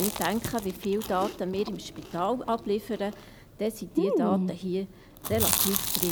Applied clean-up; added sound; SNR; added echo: none; Chewing, mastication; 2 dB; none.